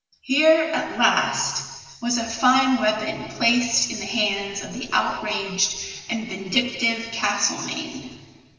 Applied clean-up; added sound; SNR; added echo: none; none; none; reverberation time 1.4 s.